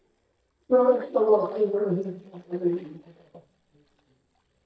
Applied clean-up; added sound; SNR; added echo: neural mask model DeepFilterNet 3.